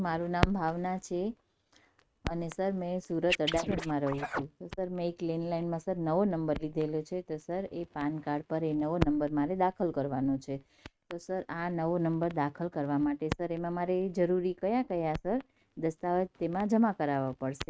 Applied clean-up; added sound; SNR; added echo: neural mask model RNNoise.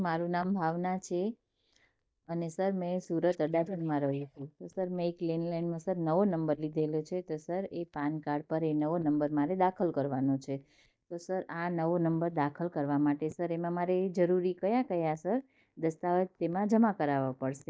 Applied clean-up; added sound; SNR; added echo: neural mask model DeepFilterNet 3.